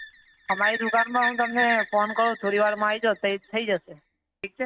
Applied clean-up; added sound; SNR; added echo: neural mask model RNNoise.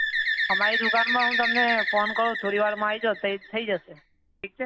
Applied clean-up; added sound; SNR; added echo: none; Bird; 1 dB; none.